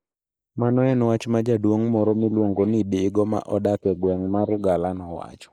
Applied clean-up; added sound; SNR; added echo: neural mask model Resemble Enhance denoiser.